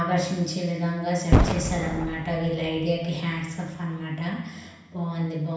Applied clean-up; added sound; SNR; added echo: none; Boom; 0 dB; reverberation time 0.9 s.